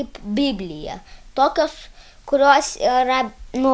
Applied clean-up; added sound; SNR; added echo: none; none; none; none.